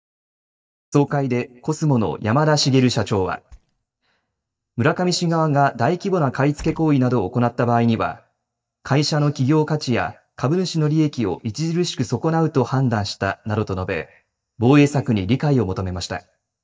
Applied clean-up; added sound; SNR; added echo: neural mask model DeepFilterNet 3.